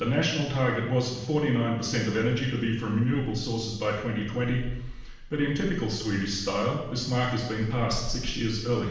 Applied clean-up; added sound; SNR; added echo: none; none; none; reverberation time 0.9 s.